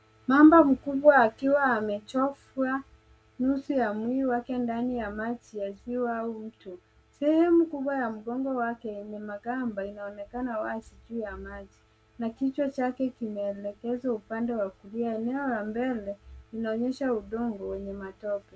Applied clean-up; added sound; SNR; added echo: none; none; none; none.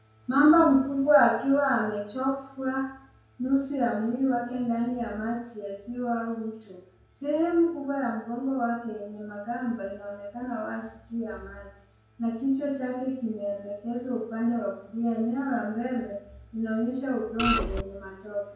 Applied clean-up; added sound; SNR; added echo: none; Printer; -2 dB; reverberation time 0.5 s.